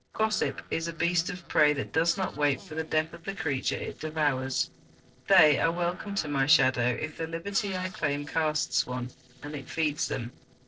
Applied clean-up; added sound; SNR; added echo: neural separator model SepFormer DNS4.